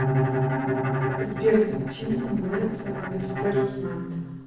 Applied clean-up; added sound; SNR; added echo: neural separator model SepFormer DNS4.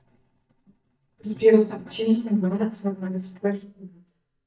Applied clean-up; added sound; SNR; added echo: neural mask model DeepFilterNet 3.